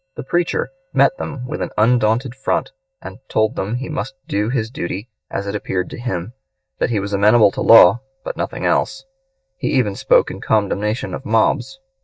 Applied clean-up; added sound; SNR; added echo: neural mask model DeepFilterNet 3.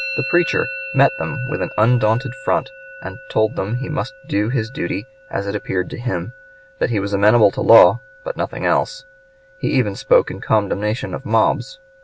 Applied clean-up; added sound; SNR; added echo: none; Musical instrument; 16 dB; none.